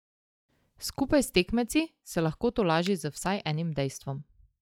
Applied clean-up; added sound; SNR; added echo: classical method log-MMSE.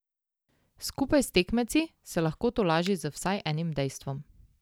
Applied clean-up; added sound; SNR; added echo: none; Finger snapping; 18 dB; none.